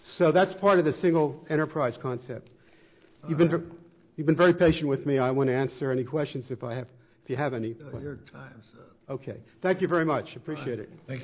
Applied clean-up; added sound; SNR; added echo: none; none; none; none.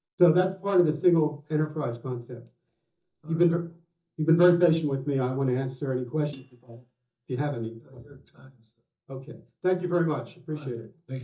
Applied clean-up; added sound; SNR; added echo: neural mask model DeepFilterNet 3.